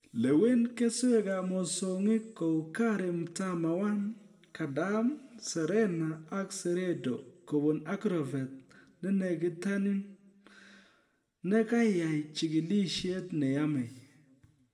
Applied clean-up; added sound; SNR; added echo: none; none; none; reverberation time 0.7 s.